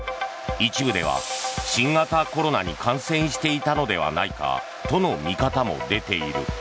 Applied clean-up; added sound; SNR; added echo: none; none; none; none.